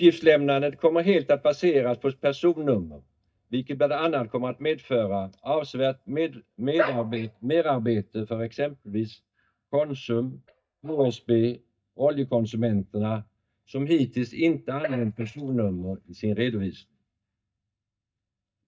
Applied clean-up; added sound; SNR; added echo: neural mask model DeepFilterNet 3.